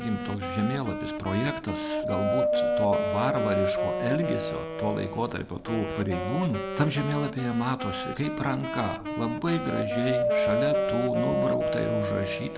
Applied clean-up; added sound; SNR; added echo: none; Wind + Wind instrument, woodwind instrument; -1 dB; none.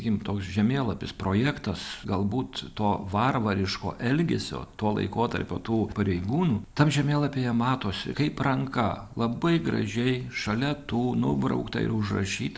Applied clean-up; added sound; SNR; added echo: none; none; none; none.